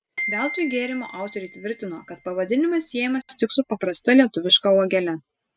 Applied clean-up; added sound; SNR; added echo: none; Glockenspiel; 13 dB; none.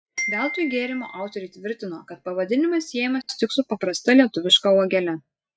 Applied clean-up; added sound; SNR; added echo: classical method log-MMSE.